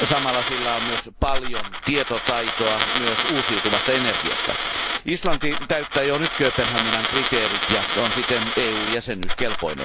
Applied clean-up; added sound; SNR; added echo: none; Coin (dropping); -1 dB; none.